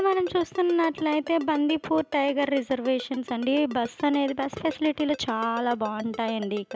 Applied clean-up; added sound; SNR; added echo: none; Ringtone; 18 dB; none.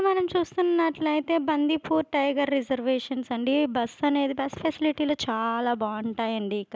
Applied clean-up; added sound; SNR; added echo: none; none; none; none.